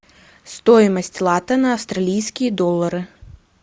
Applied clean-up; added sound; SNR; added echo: none; none; none; none.